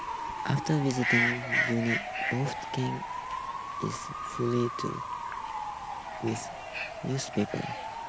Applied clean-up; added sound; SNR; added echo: none; Bird / Fowl; 1 dB; none.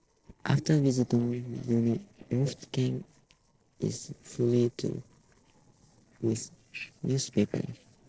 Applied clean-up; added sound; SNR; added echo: neural separator model SepFormer DNS4.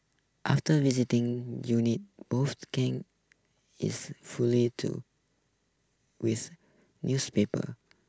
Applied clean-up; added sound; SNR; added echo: none; none; none; none.